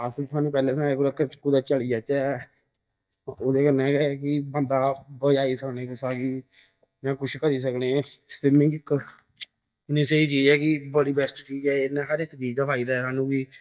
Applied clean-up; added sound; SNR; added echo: neural mask model DeepFilterNet 3.